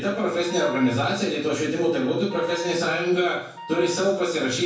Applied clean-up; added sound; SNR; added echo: none; Wind instrument, woodwind instrument; 17 dB; reverberation time 0.6 s.